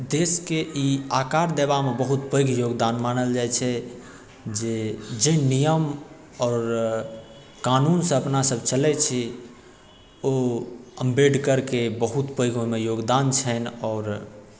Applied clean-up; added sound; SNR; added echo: none; none; none; none.